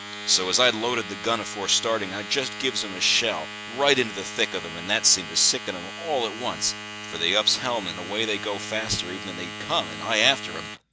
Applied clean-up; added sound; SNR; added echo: none; Domestic sounds, home sounds; 10 dB; none.